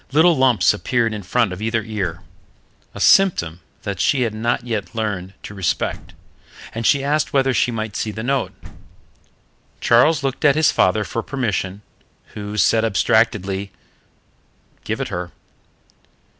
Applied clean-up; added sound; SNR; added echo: none; Slam; 17 dB; none.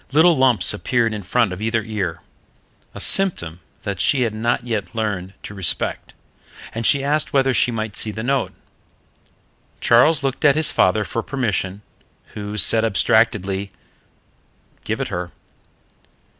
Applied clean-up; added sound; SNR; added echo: none; none; none; none.